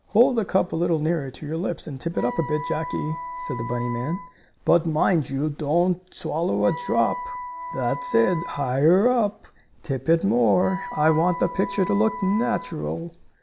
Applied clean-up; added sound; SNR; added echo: none; Wind instrument, woodwind instrument; 11 dB; none.